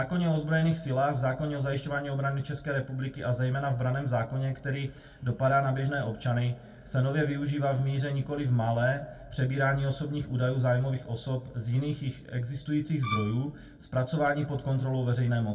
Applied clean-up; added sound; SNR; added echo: none; Bowed string instrument; 8 dB; reverberation time 0.2 s.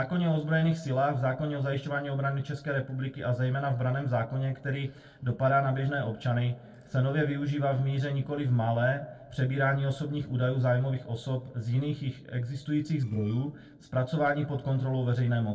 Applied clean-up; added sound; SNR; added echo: neural separator model SepFormer DNS4.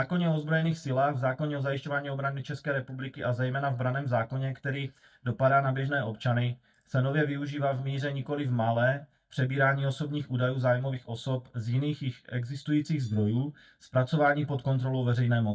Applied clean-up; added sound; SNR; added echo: neural mask model DeepFilterNet 3.